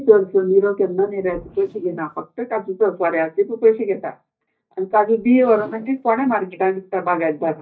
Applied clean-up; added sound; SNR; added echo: neural mask model DeepFilterNet 3.